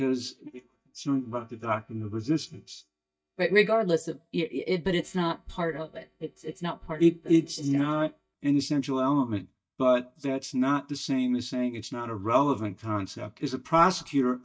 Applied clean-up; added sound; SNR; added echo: neural mask model DeepFilterNet 3.